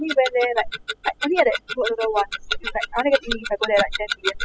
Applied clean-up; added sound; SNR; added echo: classical method spectral subtraction.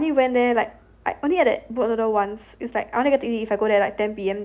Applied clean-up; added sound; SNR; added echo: none; none; none; none.